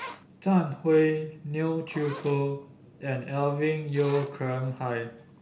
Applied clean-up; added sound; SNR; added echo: none; Zipper (clothing); 19 dB; none.